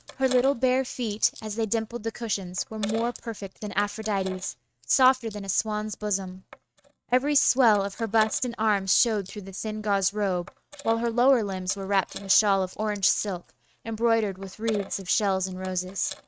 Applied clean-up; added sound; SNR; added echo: neural mask model RNNoise.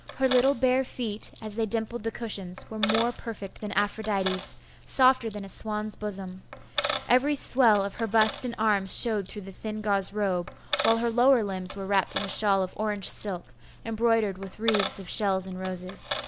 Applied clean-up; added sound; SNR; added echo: none; Coin (dropping); 9 dB; none.